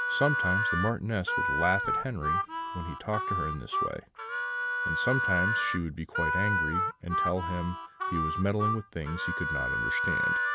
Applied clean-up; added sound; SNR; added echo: none; Harmonica; -2 dB; none.